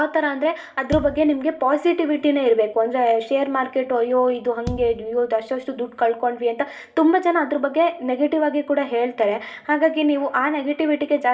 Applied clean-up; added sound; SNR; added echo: none; Bass drum; 15 dB; reverberation time 0.7 s.